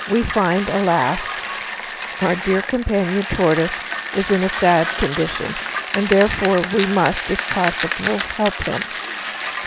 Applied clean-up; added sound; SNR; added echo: none; Bicycle; 6 dB; none.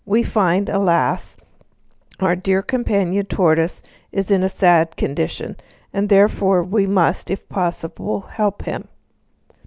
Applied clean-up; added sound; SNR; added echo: none; none; none; none.